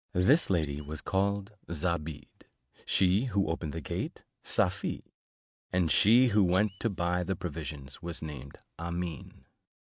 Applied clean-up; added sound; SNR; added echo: neural mask model RNNoise.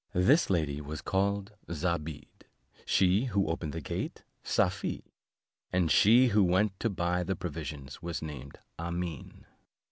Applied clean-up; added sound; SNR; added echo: none; none; none; none.